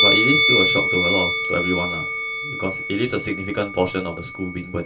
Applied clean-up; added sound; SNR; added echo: none; Musical instrument; -4 dB; reverberation time 0.2 s.